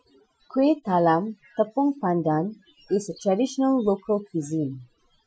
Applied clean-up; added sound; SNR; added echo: classical method Wiener filter.